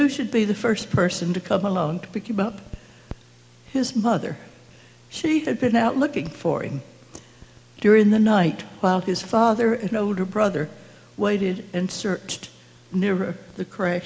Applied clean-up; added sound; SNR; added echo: none; none; none; none.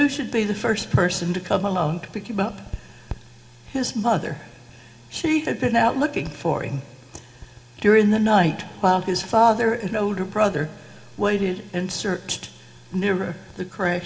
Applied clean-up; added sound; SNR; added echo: none; none; none; reverberation time 0.3 s.